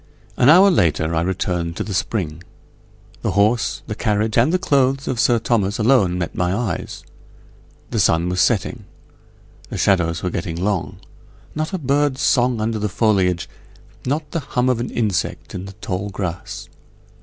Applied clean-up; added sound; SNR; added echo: none; none; none; none.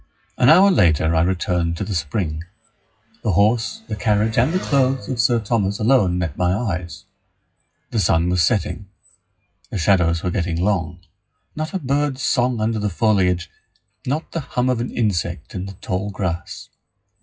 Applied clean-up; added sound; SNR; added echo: classical method WPE with log-MMSE.